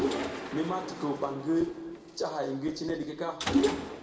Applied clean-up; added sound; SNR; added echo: none; Mechanisms; 0 dB; reverberation time 1.6 s.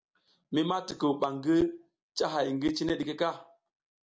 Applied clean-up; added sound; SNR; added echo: none; none; none; none.